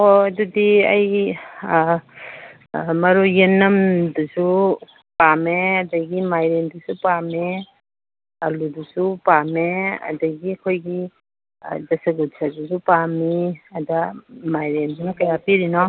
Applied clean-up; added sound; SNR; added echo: none; none; none; none.